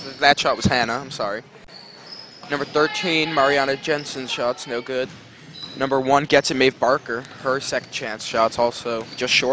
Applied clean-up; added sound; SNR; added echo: none; none; none; none.